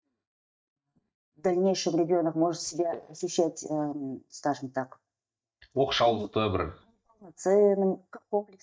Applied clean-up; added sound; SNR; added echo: neural mask model DeepFilterNet 3.